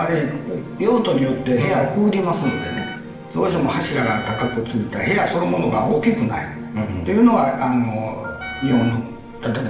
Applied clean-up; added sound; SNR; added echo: none; Wind instrument, woodwind instrument; 15 dB; reverberation time 1.0 s.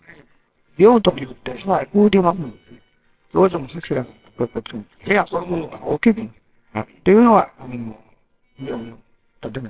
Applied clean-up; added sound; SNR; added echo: neural separator model SepFormer WHAMR!.